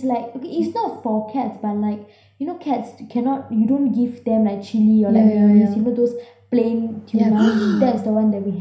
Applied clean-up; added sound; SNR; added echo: none; Breathing; 13 dB; reverberation time 0.5 s.